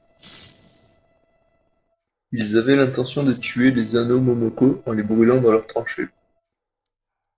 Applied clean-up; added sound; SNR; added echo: neural separator model SepFormer DNS4.